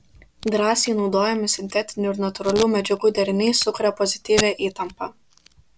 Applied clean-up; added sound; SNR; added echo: none; Packing tape, duct tape; 14 dB; none.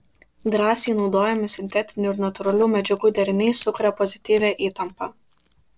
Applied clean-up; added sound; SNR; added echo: neural separator model SepFormer DNS4.